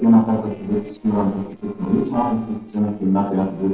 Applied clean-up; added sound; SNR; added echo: neural separator model SepFormer DNS4.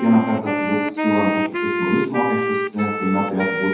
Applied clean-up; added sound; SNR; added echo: none; Wind instrument, woodwind instrument; 1 dB; reverberation time 0.9 s.